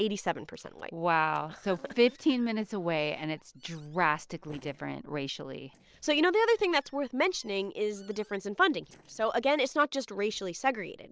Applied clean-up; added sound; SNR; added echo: neural separator model SepFormer DNS4.